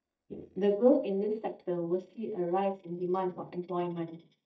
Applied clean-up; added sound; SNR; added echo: neural mask model DeepFilterNet 3.